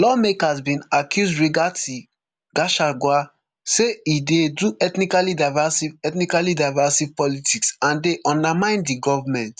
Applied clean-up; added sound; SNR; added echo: none; none; none; none.